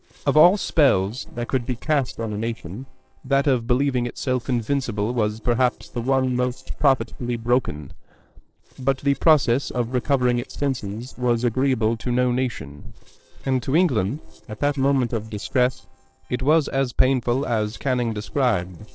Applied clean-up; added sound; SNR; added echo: neural separator model SepFormer DNS4.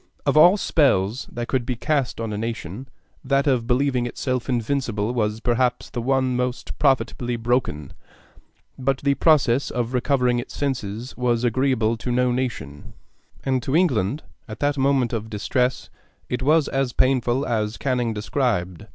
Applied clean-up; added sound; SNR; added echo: none; none; none; none.